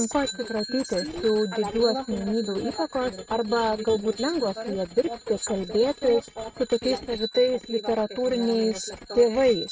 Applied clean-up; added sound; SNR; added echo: neural mask model RNNoise.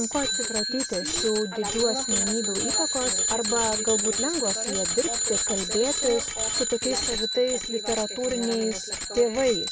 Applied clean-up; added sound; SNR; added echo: none; Bicycle bell; 0 dB; none.